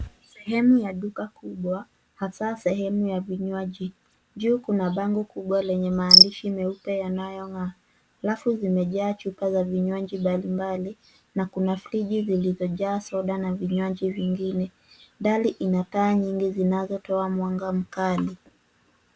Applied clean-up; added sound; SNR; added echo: none; Cricket; -4 dB; none.